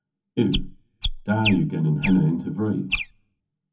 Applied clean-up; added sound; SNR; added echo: none; Chirp, tweet; 7 dB; reverberation time 0.3 s.